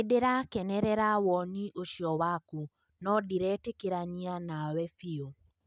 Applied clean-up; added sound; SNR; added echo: none; none; none; none.